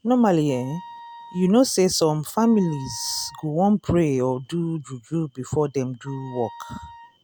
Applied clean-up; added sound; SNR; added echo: none; Wind instrument, woodwind instrument; 19 dB; none.